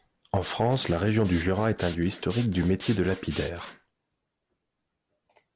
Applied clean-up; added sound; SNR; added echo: none; Zipper (clothing) / Sawing; 17 dB; none.